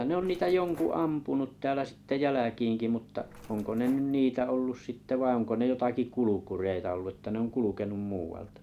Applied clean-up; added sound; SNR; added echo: none; Mechanisms; 20 dB; none.